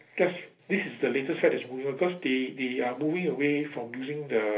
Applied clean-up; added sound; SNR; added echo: none; none; none; reverberation time 0.3 s.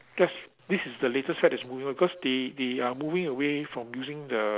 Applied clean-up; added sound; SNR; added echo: none; none; none; none.